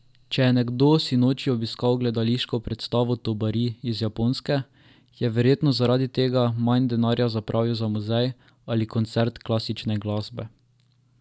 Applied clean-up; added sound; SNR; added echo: none; none; none; none.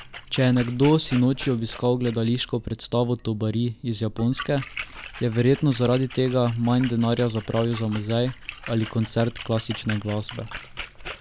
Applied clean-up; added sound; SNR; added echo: none; Splash, splatter; 15 dB; none.